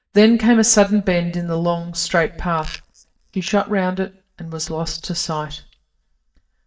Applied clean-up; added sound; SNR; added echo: neural mask model DeepFilterNet 3.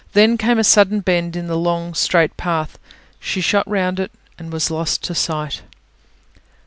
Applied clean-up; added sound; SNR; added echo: none; none; none; none.